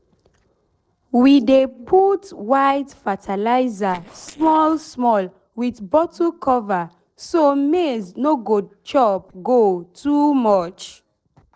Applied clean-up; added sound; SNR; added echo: neural separator model SepFormer DNS4.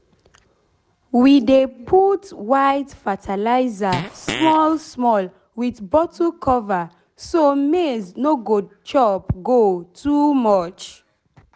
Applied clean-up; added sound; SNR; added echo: none; Fart; 9 dB; none.